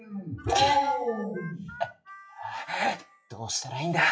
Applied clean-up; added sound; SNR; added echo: classical method WPE with log-MMSE.